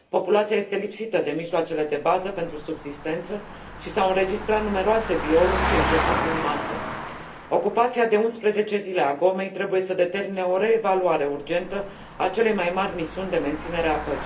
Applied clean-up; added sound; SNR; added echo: none; Engine; 8 dB; reverberation time 0.3 s.